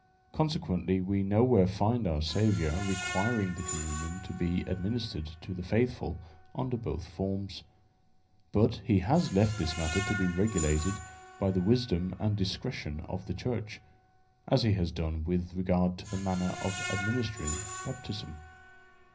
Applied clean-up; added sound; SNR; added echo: none; Screech; 13 dB; reverberation time 0.5 s.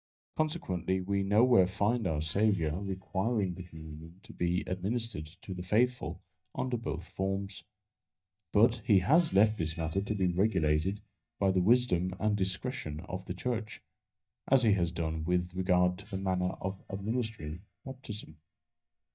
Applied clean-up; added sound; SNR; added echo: neural mask model DeepFilterNet 3.